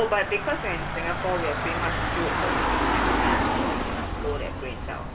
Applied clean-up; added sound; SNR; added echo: none; Engine / Car; -4 dB; reverberation time 0.3 s.